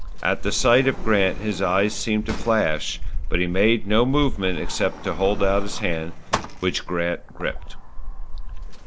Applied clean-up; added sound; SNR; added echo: none; Sliding door; 2 dB; none.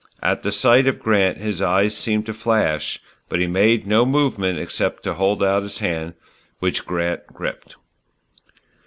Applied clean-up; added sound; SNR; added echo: none; none; none; none.